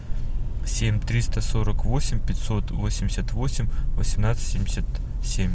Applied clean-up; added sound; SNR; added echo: none; none; none; none.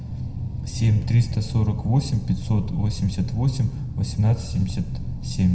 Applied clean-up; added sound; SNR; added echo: none; none; none; reverberation time 0.7 s.